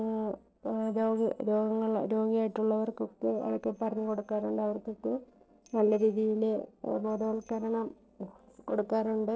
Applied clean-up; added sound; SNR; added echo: neural separator model SepFormer DNS4.